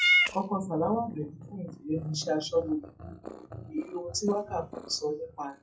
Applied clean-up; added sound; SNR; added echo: classical method WPE with log-MMSE.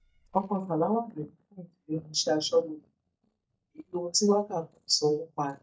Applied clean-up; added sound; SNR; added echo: neural mask model DeepFilterNet 3.